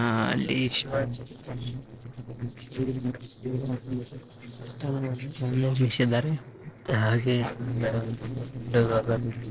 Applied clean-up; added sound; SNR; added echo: neural separator model SepFormer DNS4.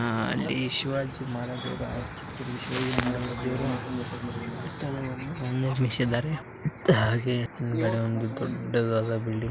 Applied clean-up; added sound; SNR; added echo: none; none; none; none.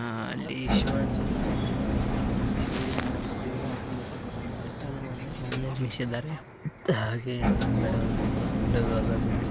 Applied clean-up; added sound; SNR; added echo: none; Engine; -3 dB; none.